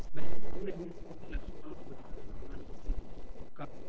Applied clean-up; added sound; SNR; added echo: neural separator model SepFormer DNS4.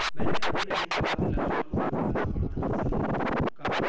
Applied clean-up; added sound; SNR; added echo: none; Scratching (performance technique); -4 dB; reverberation time 1.0 s.